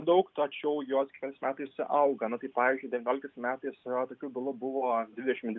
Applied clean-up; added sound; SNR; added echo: none; none; none; none.